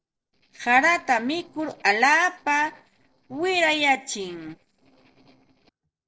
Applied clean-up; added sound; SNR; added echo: neural separator model SepFormer DNS4.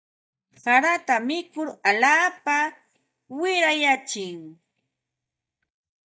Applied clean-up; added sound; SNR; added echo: neural mask model DeepFilterNet 3.